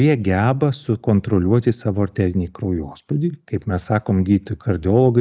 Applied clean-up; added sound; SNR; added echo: none; none; none; none.